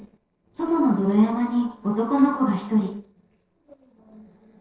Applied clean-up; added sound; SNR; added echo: neural separator model SepFormer DNS4.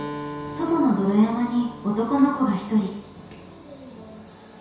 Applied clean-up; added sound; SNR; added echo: none; Acoustic guitar; 14 dB; reverberation time 0.7 s.